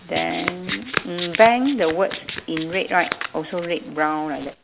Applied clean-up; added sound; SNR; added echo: none; Domestic sounds, home sounds; 10 dB; none.